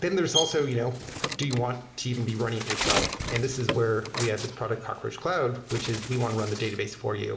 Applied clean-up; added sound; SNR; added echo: none; Bird; 5 dB; reverberation time 2.0 s.